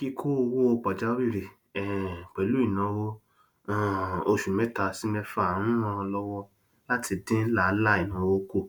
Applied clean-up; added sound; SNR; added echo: none; none; none; none.